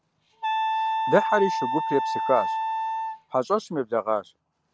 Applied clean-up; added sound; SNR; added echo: none; Wind instrument, woodwind instrument; 1 dB; none.